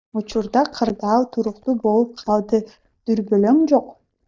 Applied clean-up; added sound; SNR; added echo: neural mask model DeepFilterNet 3.